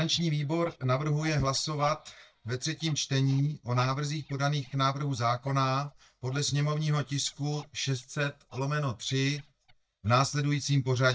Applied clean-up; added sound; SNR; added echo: neural mask model DeepFilterNet 3.